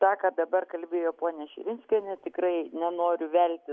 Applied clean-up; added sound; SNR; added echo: none; none; none; none.